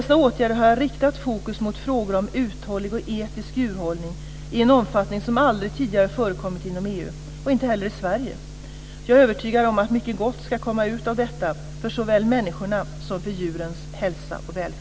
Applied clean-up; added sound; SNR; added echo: none; none; none; none.